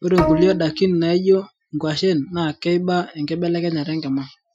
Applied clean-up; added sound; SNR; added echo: classical method Wiener filter.